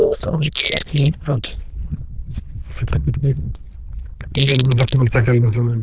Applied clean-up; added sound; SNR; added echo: neural diffusion model UNIVERSE++.